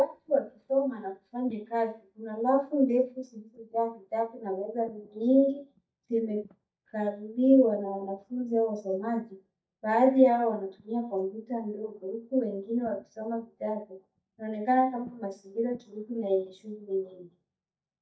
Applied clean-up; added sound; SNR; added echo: neural mask model DeepFilterNet 3.